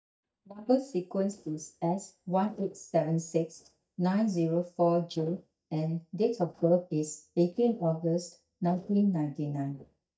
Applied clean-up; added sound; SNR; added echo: neural mask model DeepFilterNet 3.